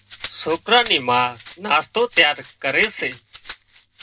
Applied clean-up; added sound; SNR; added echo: none; Rattle (instrument); 12 dB; reverberation time 0.2 s.